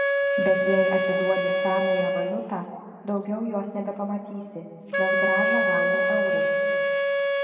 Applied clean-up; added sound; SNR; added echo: none; Wind instrument, woodwind instrument; -5 dB; reverberation time 2.2 s.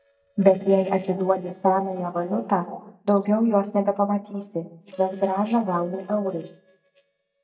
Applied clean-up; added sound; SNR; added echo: neural mask model DeepFilterNet 3.